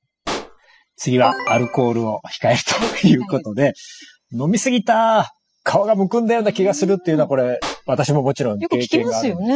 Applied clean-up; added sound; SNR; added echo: classical method spectral subtraction.